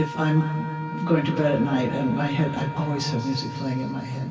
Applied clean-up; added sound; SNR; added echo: none; Wind instrument, woodwind instrument; 12 dB; reverberation time 2.6 s.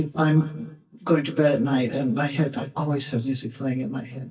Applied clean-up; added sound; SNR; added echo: neural mask model DeepFilterNet 3.